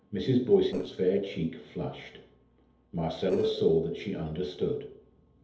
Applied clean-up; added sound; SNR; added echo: neural separator model SepFormer DNS4.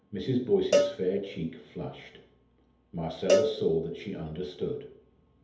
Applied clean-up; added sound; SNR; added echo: none; Cowbell; 0 dB; reverberation time 0.8 s.